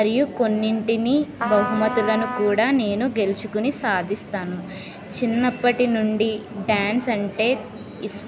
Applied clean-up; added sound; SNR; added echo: none; Trumpet; 7 dB; none.